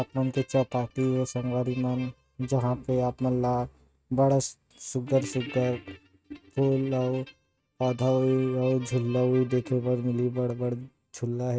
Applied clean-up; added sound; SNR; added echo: neural mask model RNNoise.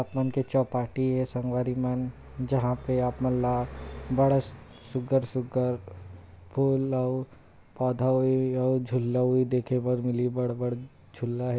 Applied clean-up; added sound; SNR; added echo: none; none; none; none.